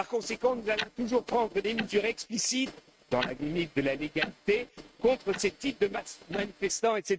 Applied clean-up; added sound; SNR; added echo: neural mask model RNNoise.